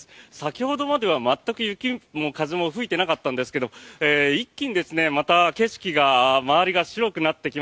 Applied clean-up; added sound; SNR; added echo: none; none; none; none.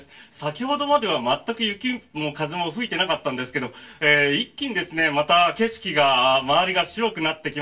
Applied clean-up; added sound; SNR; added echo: none; none; none; reverberation time 0.2 s.